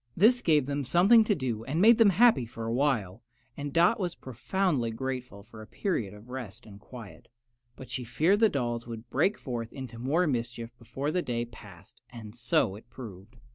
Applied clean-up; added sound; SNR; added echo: none; none; none; none.